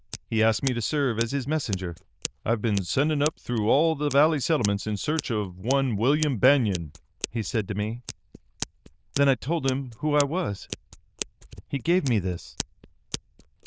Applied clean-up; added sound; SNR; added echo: neural diffusion model UNIVERSE++.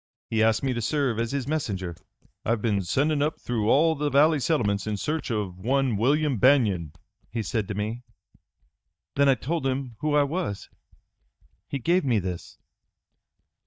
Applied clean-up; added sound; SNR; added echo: neural mask model DeepFilterNet 3.